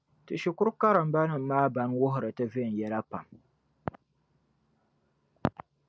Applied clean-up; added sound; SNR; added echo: none; none; none; none.